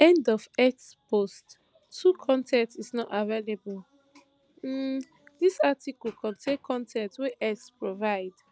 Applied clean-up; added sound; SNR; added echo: none; none; none; none.